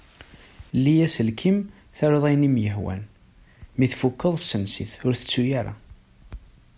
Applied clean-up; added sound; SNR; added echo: none; none; none; none.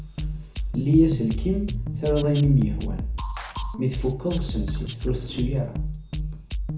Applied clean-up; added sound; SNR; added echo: none; Drum kit; 4 dB; reverberation time 0.6 s.